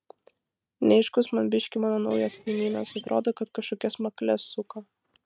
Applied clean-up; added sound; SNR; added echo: neural mask model RNNoise.